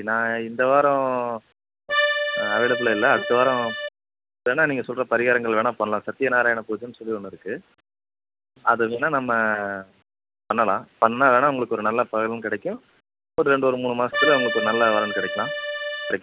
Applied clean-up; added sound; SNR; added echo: none; Accordion; 2 dB; none.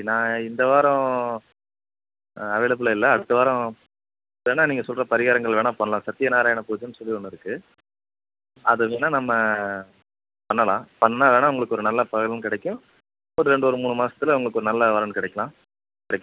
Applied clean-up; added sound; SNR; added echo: none; none; none; none.